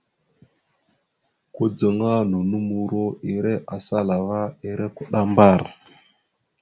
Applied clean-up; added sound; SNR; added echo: none; none; none; none.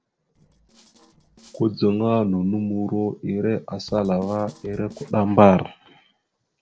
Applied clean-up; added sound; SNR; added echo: neural separator model SepFormer DNS4.